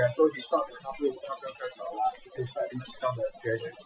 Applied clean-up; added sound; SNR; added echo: classical method Wiener filter.